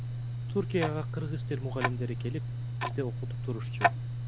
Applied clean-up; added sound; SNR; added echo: none; Tick-tock; -3 dB; none.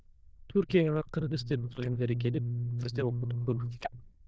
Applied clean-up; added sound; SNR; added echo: neural diffusion model UNIVERSE++.